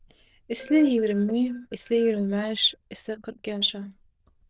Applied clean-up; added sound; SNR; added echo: neural diffusion model UNIVERSE++.